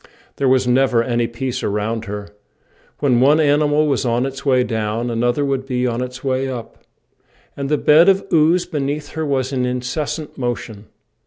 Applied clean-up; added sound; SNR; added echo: none; none; none; none.